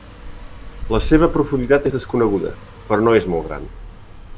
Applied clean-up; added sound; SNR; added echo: none; Car passing by; 10 dB; none.